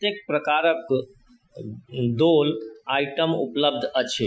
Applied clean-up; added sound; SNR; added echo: classical method Wiener filter.